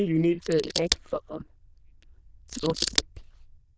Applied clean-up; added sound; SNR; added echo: neural diffusion model UNIVERSE++.